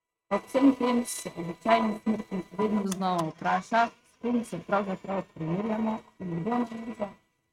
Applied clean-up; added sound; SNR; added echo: neural mask model RNNoise.